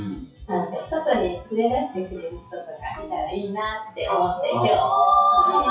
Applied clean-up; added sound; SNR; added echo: classical method WPE with log-MMSE.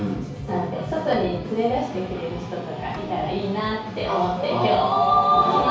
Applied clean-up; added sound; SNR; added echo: none; Bowed string instrument; 19 dB; reverberation time 0.6 s.